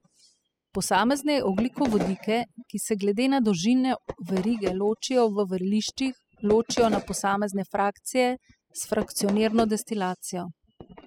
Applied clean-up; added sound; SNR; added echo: classical method spectral subtraction.